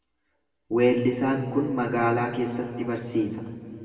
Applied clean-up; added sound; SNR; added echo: none; none; none; reverberation time 2.4 s.